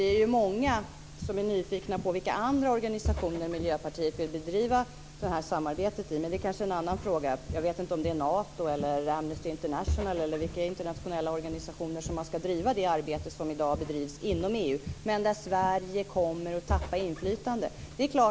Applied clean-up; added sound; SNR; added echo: none; Walk, footsteps; 11 dB; none.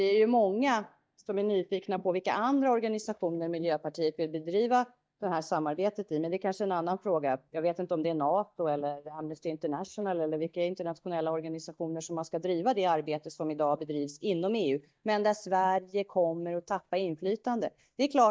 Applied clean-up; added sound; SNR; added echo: neural mask model DeepFilterNet 3.